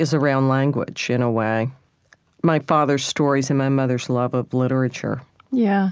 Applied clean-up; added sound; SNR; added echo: none; none; none; none.